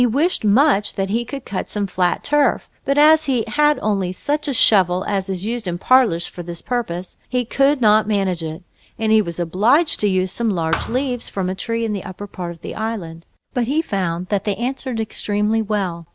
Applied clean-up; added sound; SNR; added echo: none; Thump, thud; 11 dB; none.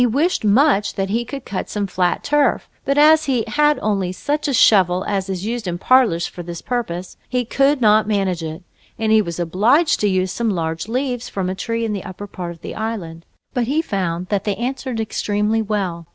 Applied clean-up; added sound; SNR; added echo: none; none; none; none.